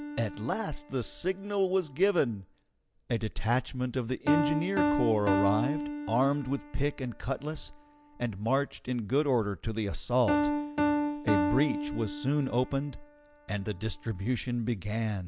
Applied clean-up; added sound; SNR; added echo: none; Piano; 4 dB; none.